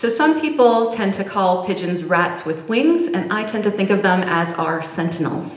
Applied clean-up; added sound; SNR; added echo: none; none; none; reverberation time 0.8 s.